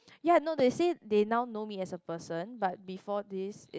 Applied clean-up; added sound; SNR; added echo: none; none; none; none.